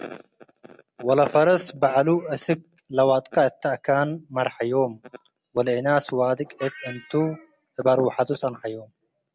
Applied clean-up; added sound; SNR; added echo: none; none; none; none.